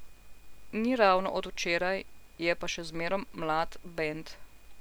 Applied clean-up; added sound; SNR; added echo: none; none; none; none.